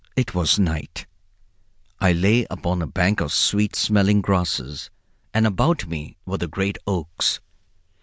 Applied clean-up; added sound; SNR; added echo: none; none; none; none.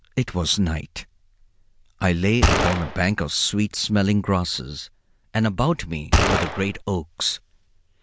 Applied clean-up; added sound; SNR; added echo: none; Gunshot, gunfire; -4 dB; none.